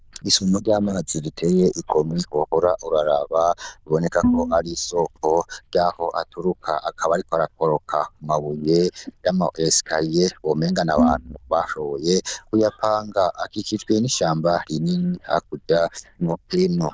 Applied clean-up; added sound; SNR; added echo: neural diffusion model UNIVERSE++.